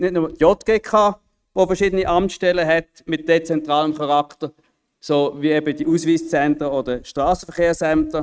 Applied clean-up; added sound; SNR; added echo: neural mask model RNNoise.